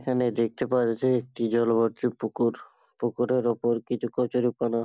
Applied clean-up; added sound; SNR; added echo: none; none; none; none.